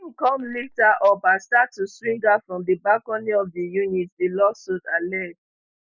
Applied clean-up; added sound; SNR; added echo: neural mask model Resemble Enhance denoiser.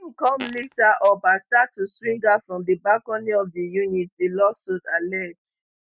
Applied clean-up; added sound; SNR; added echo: neural mask model RNNoise.